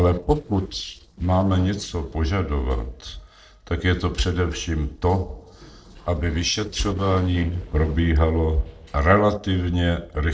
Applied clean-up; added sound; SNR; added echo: neural separator model SepFormer DNS4.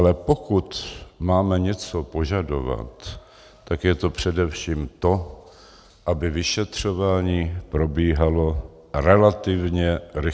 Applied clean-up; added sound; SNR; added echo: none; none; none; none.